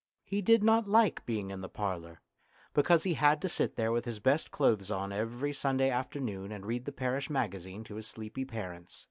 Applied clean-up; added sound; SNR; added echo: none; none; none; none.